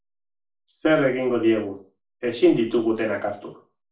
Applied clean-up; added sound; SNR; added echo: none; none; none; reverberation time 0.4 s.